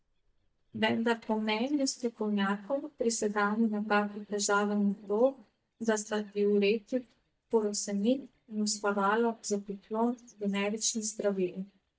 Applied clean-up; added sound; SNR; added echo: neural mask model DeepFilterNet 3.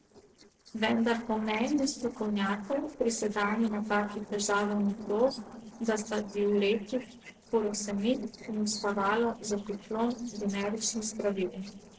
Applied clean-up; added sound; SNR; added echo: neural separator model SepFormer DNS4.